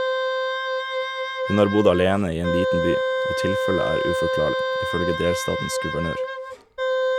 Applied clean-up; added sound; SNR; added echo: none; Wind instrument, woodwind instrument; -1 dB; none.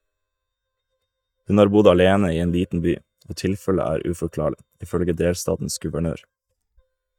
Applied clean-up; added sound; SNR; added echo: neural mask model DeepFilterNet 3.